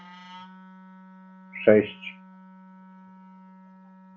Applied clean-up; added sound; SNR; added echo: none; Wind instrument, woodwind instrument; 19 dB; none.